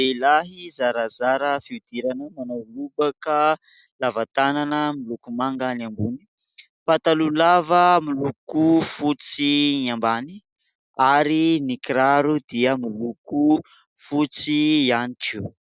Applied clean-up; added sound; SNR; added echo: none; none; none; none.